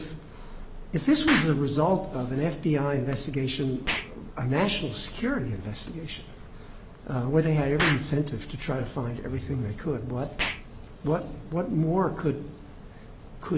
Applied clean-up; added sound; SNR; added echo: none; Explosion; 11 dB; none.